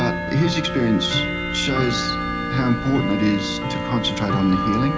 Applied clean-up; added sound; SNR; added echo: none; Tick-tock / Bell; 3 dB; reverberation time 0.4 s.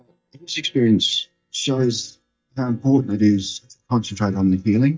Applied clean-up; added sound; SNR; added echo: neural mask model DeepFilterNet 3.